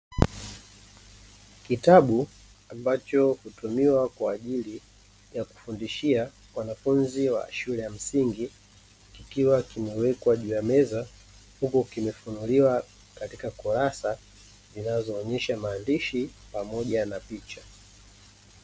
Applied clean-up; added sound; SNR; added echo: none; none; none; none.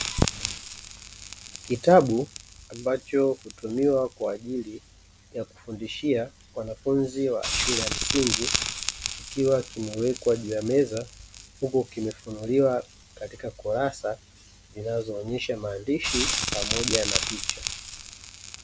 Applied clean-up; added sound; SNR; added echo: none; Crackle; 6 dB; none.